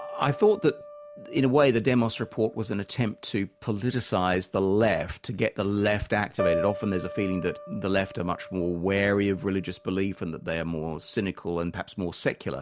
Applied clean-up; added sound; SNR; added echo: none; Piano; 13 dB; none.